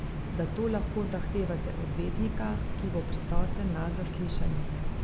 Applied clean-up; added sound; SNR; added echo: none; Cricket; -4 dB; none.